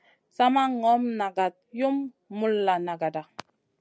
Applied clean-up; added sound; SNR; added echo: none; none; none; none.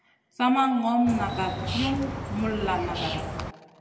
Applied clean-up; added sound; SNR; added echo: none; Bird; 5 dB; reverberation time 1.6 s.